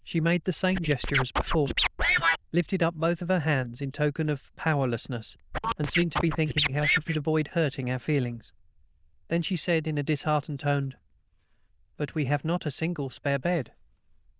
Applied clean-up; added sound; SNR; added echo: neural diffusion model UNIVERSE++.